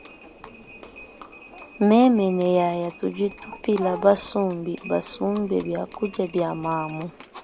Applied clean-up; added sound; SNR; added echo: none; Livestock, farm animals, working animals; 19 dB; none.